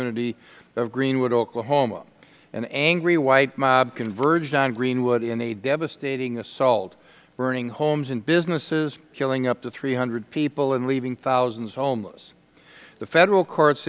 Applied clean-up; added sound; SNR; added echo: none; none; none; none.